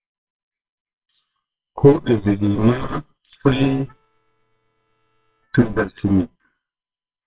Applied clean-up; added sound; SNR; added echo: neural separator model SepFormer WHAMR!.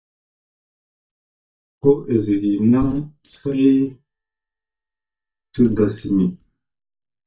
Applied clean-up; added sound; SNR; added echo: neural mask model DeepFilterNet 3.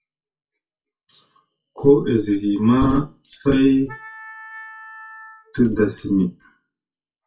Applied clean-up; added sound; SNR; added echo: classical method WPE with log-MMSE.